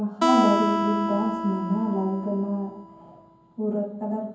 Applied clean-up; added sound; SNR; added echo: none; Acoustic guitar; 2 dB; reverberation time 0.9 s.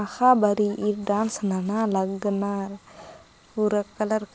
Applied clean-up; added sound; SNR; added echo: none; none; none; none.